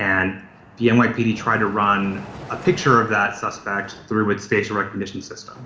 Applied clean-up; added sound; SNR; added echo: none; Car passing by; 20 dB; reverberation time 2.0 s.